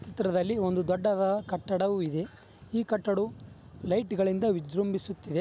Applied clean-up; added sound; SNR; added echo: none; none; none; none.